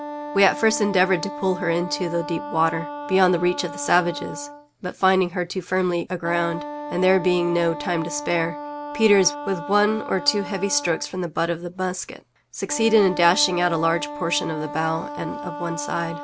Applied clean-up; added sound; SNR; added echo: none; Wind instrument, woodwind instrument; 11 dB; none.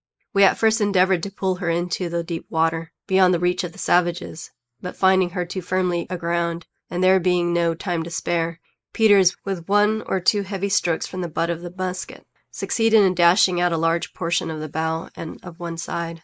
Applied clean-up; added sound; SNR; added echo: neural mask model Resemble Enhance denoiser.